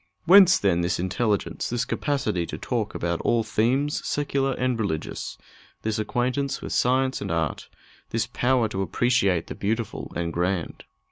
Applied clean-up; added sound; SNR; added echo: none; none; none; none.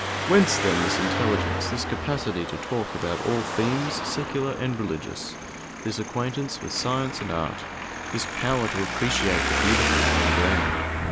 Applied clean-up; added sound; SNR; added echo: none; Traffic noise, roadway noise; 0 dB; none.